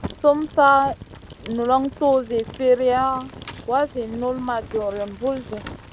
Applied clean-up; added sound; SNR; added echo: none; Fire; 16 dB; none.